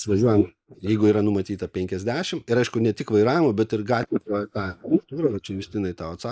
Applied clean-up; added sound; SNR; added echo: neural mask model Resemble Enhance denoiser.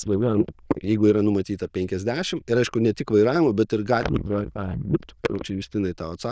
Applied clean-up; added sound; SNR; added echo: neural diffusion model UNIVERSE++.